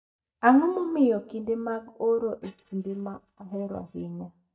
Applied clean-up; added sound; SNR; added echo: neural mask model DeepFilterNet 3.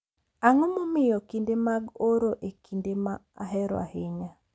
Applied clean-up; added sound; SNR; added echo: none; none; none; none.